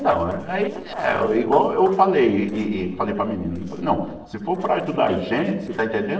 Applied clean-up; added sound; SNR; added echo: neural separator model SepFormer DNS4.